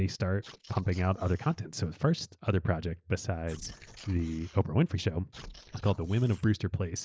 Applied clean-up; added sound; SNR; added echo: neural mask model Resemble Enhance denoiser.